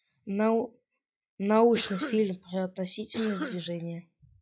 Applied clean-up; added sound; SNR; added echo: classical method log-MMSE.